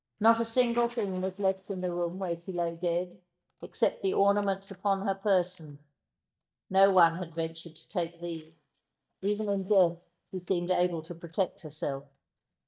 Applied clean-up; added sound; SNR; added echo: neural mask model DeepFilterNet 3.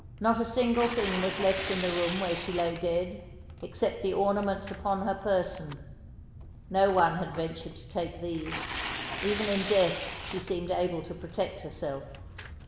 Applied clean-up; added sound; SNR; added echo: none; Tearing; 8 dB; reverberation time 1.1 s.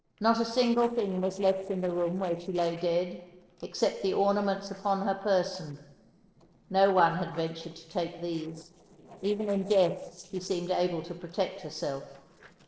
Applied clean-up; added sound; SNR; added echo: neural separator model SepFormer DNS4.